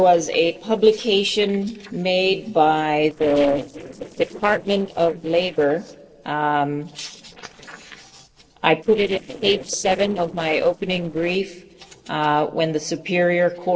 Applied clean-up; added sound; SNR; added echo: neural separator model SepFormer DNS4.